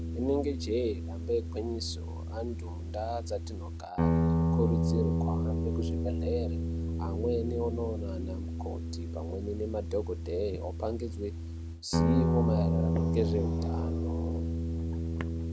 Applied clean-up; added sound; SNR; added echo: none; Guitar; -5 dB; none.